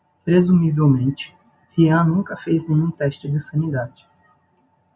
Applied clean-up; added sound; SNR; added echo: none; none; none; none.